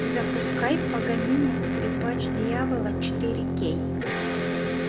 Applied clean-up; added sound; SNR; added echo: none; Electric guitar; -5 dB; reverberation time 1.7 s.